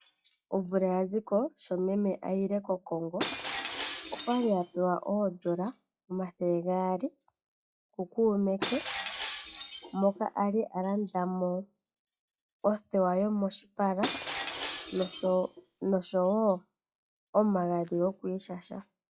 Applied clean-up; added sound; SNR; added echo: classical method log-MMSE.